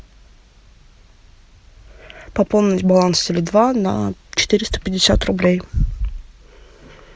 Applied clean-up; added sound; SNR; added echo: none; none; none; none.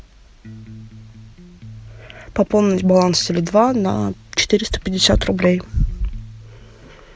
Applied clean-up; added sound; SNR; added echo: none; Electric guitar; 19 dB; none.